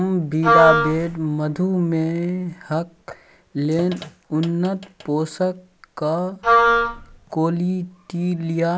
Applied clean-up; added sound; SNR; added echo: none; Wind instrument, woodwind instrument; -4 dB; none.